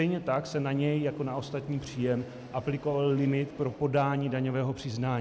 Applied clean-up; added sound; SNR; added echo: none; Fixed-wing aircraft, airplane; 17 dB; none.